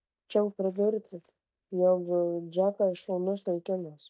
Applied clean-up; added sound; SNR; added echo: neural mask model DeepFilterNet 3.